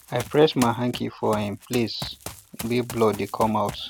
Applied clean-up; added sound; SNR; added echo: none; Run; 14 dB; none.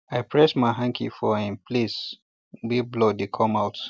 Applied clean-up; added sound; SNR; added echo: none; none; none; none.